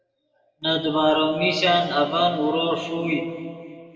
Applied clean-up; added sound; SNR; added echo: none; none; none; reverberation time 2.1 s.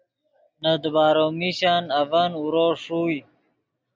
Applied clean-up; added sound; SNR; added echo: none; none; none; none.